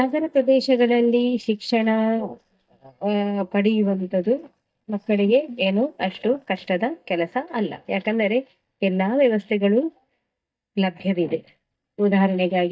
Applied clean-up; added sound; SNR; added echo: neural mask model DeepFilterNet 3.